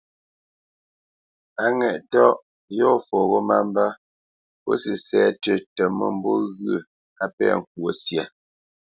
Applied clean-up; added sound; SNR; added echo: none; none; none; none.